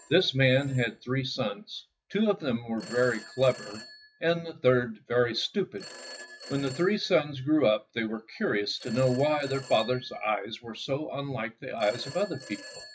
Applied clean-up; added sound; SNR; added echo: classical method log-MMSE.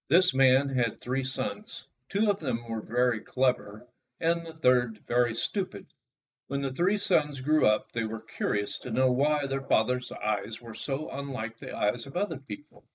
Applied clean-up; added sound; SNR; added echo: neural mask model Resemble Enhance denoiser.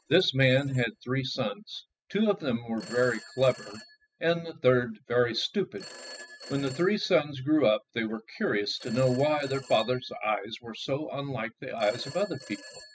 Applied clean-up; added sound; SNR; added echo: classical method spectral subtraction.